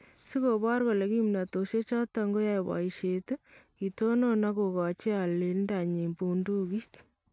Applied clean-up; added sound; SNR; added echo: none; none; none; none.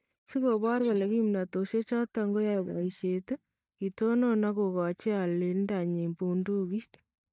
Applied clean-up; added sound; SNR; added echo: neural mask model DeepFilterNet 3.